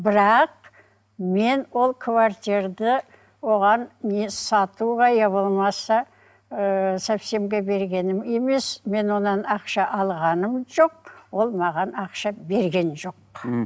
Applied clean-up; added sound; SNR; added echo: none; none; none; none.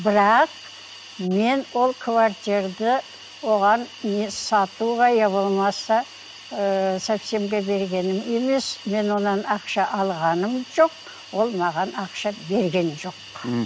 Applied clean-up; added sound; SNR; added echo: none; Hiss; 19 dB; none.